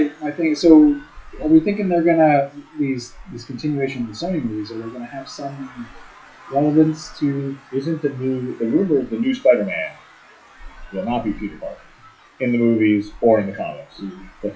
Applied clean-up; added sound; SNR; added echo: classical method WPE with log-MMSE.